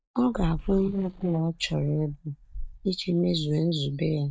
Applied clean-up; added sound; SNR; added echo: neural mask model DeepFilterNet 3.